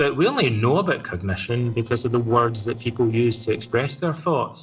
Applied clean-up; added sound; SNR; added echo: neural separator model SepFormer DNS4.